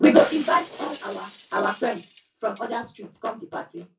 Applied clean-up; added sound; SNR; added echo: none; Shatter; 15 dB; reverberation time 0.2 s.